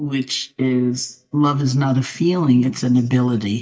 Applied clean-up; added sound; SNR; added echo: neural mask model DeepFilterNet 3.